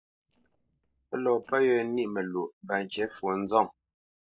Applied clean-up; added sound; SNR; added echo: neural separator model SepFormer DNS4.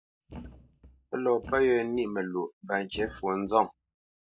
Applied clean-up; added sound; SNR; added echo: none; Thump, thud; 18 dB; none.